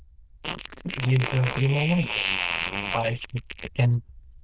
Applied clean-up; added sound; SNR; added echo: neural diffusion model UNIVERSE++.